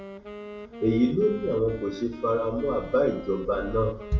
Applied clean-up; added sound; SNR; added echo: none; Wind instrument, woodwind instrument; 15 dB; reverberation time 0.4 s.